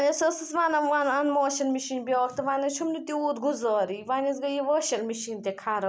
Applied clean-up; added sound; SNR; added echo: none; none; none; none.